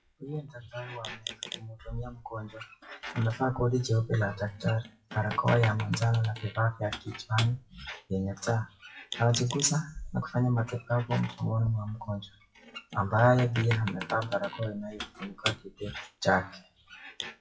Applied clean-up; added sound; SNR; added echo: classical method WPE with log-MMSE.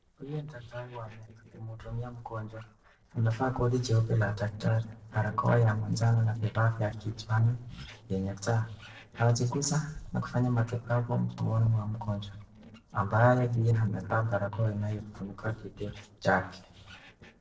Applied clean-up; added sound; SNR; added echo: neural separator model SepFormer DNS4.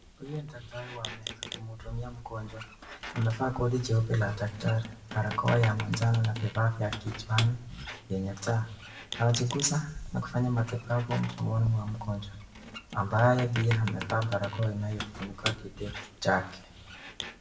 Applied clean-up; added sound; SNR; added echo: none; Squeak; 12 dB; reverberation time 0.6 s.